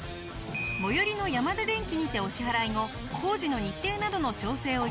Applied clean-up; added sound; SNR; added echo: none; Bird; 17 dB; none.